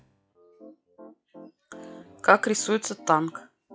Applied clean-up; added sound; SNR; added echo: classical method log-MMSE.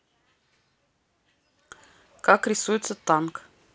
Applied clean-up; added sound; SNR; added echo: none; none; none; none.